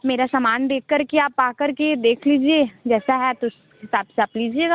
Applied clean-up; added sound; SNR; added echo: none; none; none; none.